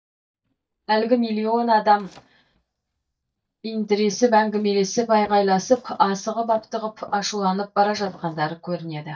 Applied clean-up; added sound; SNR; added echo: neural mask model DeepFilterNet 3.